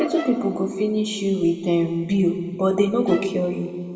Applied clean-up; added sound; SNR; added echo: none; Bowed string instrument; 18 dB; reverberation time 1.9 s.